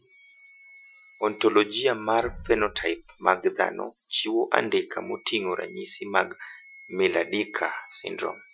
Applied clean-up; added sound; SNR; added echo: classical method Wiener filter.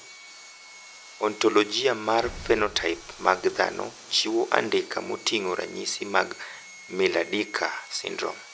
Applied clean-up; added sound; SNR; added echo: none; Sawing + Slam; 18 dB; none.